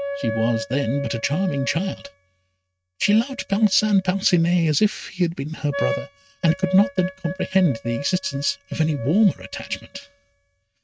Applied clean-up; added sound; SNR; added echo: neural mask model RNNoise.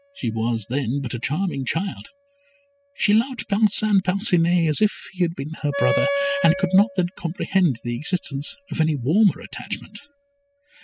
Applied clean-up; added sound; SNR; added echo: classical method spectral subtraction.